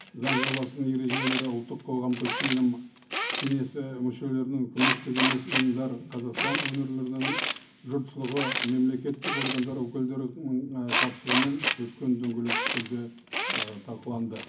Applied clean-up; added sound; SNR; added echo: none; Tools; 0 dB; reverberation time 0.3 s.